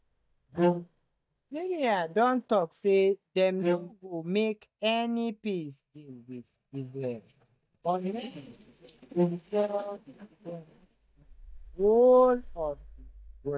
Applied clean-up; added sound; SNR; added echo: neural mask model DeepFilterNet 3.